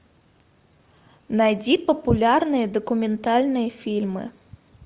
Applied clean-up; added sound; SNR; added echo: none; none; none; none.